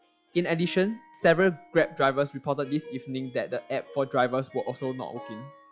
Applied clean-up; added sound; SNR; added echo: classical method log-MMSE.